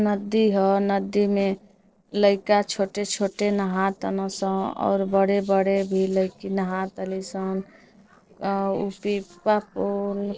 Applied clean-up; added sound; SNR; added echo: neural separator model SepFormer DNS4.